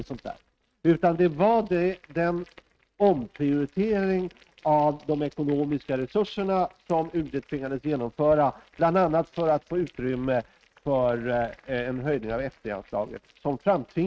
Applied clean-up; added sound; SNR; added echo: neural mask model RNNoise.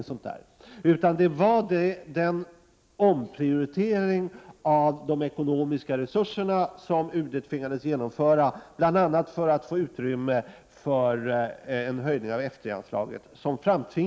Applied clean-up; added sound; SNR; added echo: none; none; none; none.